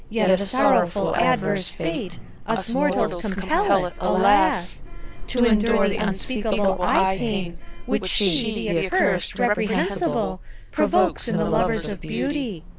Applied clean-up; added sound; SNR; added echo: none; Sliding door; 11 dB; none.